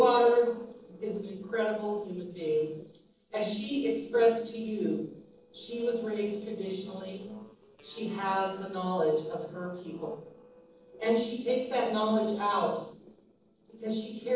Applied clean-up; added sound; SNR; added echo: neural separator model SepFormer DNS4.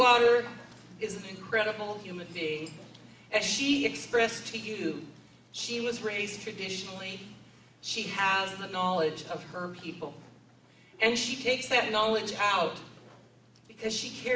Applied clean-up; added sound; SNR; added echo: none; none; none; none.